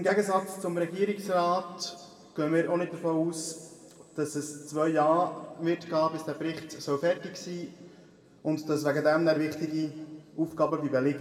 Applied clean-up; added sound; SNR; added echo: none; none; none; reverberation time 1.6 s.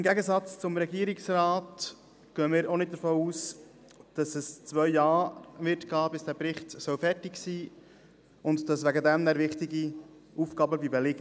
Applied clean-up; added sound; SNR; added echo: none; none; none; none.